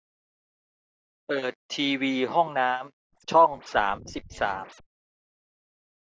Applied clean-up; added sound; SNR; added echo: neural mask model DeepFilterNet 3.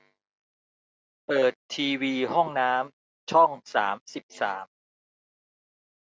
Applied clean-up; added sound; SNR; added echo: none; none; none; none.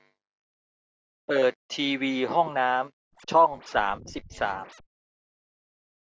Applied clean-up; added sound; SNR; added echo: none; Scratching (performance technique); 19 dB; none.